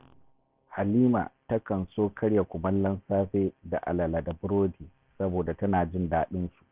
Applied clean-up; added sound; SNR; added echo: none; none; none; none.